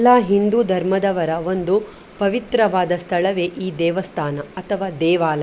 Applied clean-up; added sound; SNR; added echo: none; none; none; none.